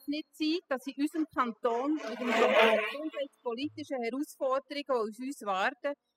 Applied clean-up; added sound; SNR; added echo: classical method spectral subtraction.